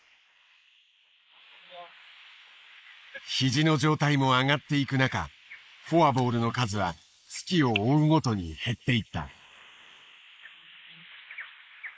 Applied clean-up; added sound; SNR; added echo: neural mask model Resemble Enhance denoiser.